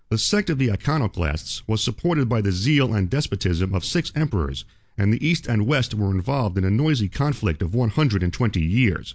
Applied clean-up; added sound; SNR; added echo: none; none; none; none.